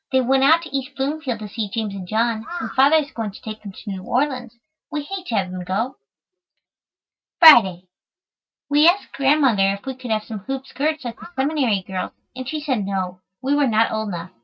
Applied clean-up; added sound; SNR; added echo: neural mask model RNNoise.